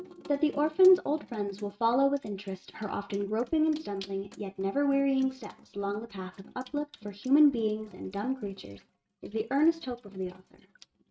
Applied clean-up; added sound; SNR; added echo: neural mask model RNNoise.